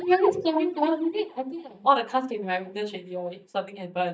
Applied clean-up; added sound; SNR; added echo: neural mask model DeepFilterNet 3.